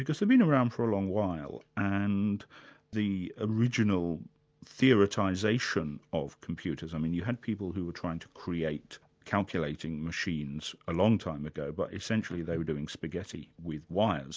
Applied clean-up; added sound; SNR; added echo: none; none; none; none.